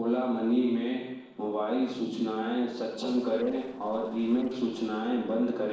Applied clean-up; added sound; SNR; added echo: neural separator model SepFormer DNS4.